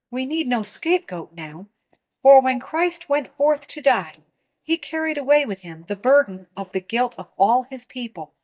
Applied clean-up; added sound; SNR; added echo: neural mask model DeepFilterNet 3.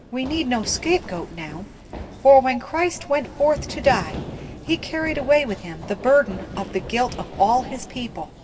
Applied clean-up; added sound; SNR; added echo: none; Run; 13 dB; reverberation time 2.3 s.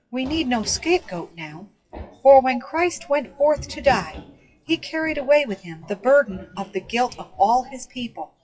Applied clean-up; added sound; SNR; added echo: classical method WPE with log-MMSE.